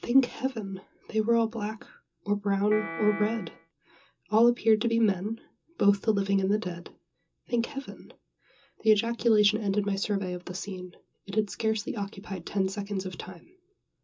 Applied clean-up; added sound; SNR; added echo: none; Piano; 9 dB; reverberation time 0.2 s.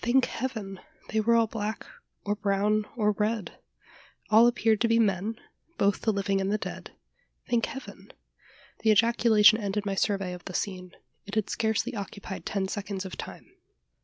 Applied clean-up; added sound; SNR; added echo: none; none; none; none.